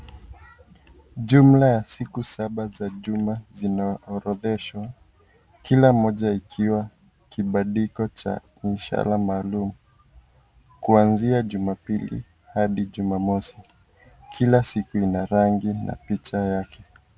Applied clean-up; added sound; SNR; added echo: none; none; none; none.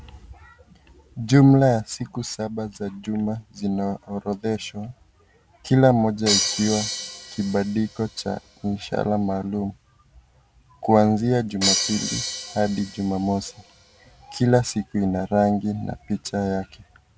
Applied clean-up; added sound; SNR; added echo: none; Crash cymbal; 6 dB; none.